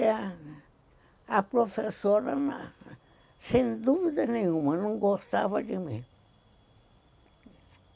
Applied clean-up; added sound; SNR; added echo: none; none; none; none.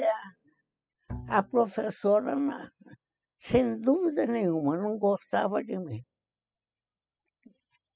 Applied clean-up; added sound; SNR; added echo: classical method spectral subtraction.